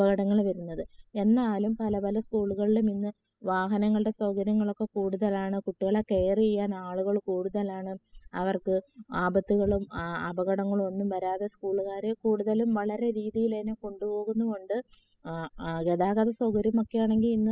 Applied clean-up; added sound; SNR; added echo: classical method spectral subtraction.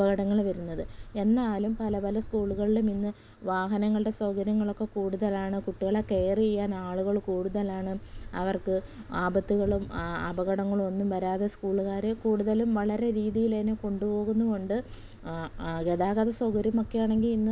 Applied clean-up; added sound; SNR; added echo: none; Bird; 18 dB; none.